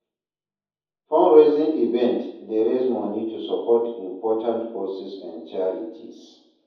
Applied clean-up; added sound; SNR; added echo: none; none; none; reverberation time 0.9 s.